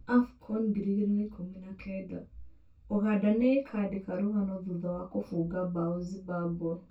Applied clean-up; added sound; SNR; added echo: none; none; none; reverberation time 0.2 s.